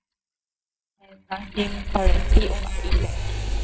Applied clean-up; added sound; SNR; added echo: neural mask model DeepFilterNet 3.